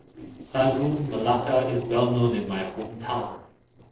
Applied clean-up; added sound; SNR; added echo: neural separator model SepFormer DNS4.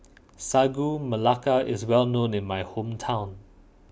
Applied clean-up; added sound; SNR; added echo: none; none; none; none.